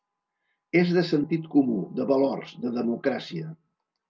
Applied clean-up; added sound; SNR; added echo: none; none; none; none.